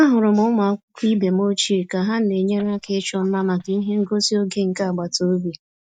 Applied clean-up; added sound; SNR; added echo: neural mask model DeepFilterNet 3.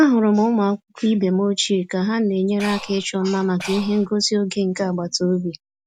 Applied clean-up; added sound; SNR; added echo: none; Breathing; 13 dB; none.